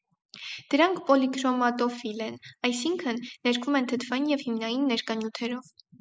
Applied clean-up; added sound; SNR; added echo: neural mask model Resemble Enhance denoiser.